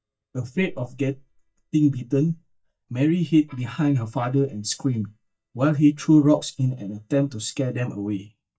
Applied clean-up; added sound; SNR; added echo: neural mask model DeepFilterNet 3.